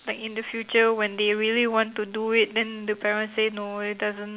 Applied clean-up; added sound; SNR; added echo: none; none; none; none.